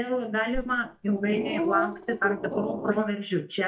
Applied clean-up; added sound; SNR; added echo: neural mask model DeepFilterNet 3.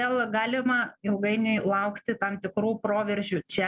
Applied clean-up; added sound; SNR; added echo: none; none; none; none.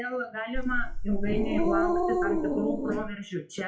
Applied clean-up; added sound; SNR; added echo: classical method WPE with log-MMSE.